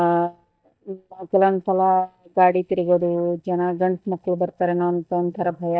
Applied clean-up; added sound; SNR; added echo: neural mask model DeepFilterNet 3.